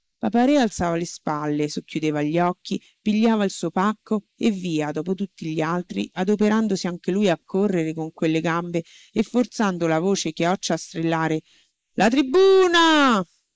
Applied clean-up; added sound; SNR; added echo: neural mask model Resemble Enhance denoiser.